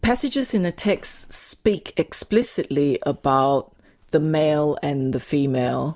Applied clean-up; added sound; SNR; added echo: none; none; none; none.